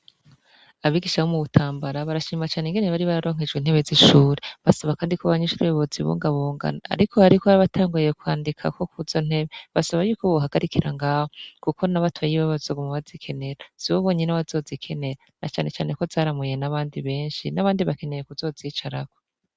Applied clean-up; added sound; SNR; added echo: none; none; none; none.